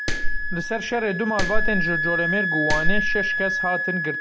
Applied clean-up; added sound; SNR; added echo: none; Clapping + Wind instrument, woodwind instrument; -5 dB; none.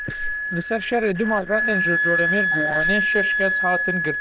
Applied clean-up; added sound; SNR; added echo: neural diffusion model UNIVERSE++.